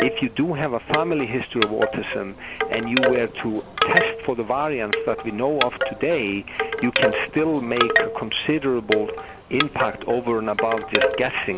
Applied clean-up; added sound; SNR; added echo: none; Wind chime / Wood; 2 dB; none.